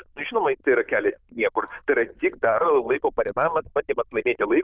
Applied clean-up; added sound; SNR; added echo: neural diffusion model UNIVERSE++.